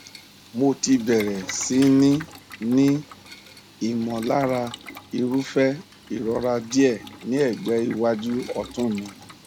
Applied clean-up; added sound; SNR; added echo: none; Boiling; 18 dB; none.